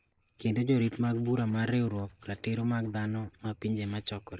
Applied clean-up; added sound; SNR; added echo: neural separator model SepFormer DNS4.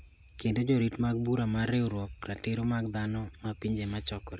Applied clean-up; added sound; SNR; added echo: none; none; none; none.